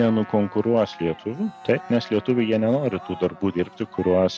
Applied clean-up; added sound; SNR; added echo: none; Cheering + Trumpet; 19 dB; none.